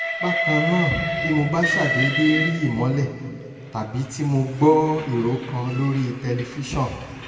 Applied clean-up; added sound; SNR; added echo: none; Train; 6 dB; reverberation time 1.9 s.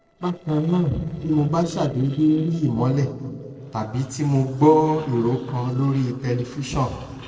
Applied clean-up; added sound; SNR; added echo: neural separator model SepFormer DNS4.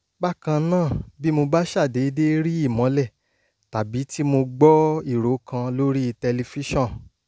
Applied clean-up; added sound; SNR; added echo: none; none; none; none.